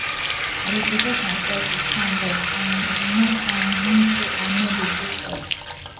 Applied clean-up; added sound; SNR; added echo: none; Bathtub (filling or washing) / Water tap, faucet; -3 dB; reverberation time 0.5 s.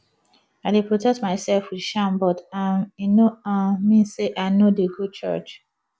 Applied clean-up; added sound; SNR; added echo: none; none; none; none.